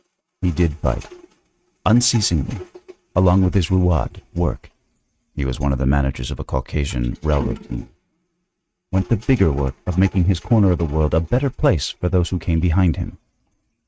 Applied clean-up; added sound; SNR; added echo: neural mask model RNNoise.